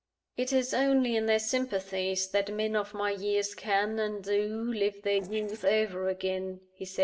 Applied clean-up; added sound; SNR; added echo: neural separator model SepFormer DNS4.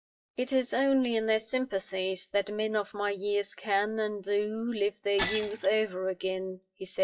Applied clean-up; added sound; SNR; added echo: classical method WPE with log-MMSE.